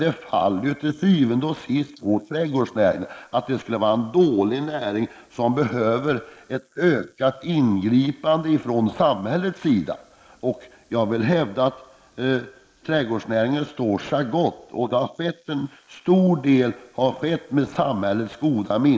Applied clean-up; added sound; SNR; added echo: neural mask model Resemble Enhance denoiser.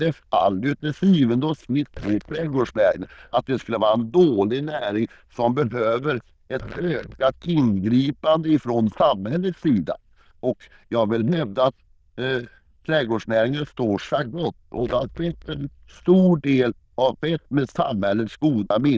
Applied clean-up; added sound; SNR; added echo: neural diffusion model UNIVERSE++.